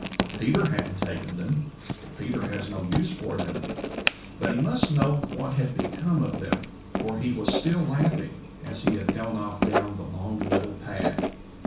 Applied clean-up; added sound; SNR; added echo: none; Writing; 2 dB; reverberation time 0.6 s.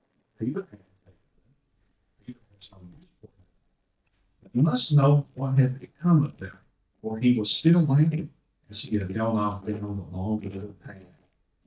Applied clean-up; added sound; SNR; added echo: neural mask model DeepFilterNet 3.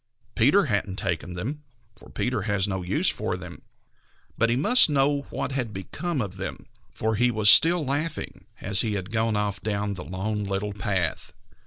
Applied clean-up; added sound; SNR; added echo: none; none; none; none.